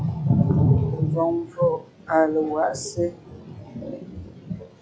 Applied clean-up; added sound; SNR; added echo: classical method log-MMSE.